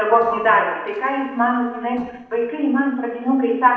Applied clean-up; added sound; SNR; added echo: neural separator model SepFormer DNS4.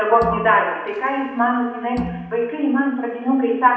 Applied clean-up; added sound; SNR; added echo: none; Bowed string instrument; 14 dB; reverberation time 1.0 s.